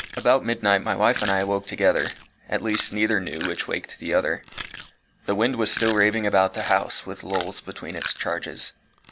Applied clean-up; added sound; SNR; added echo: none; Chewing, mastication; 14 dB; none.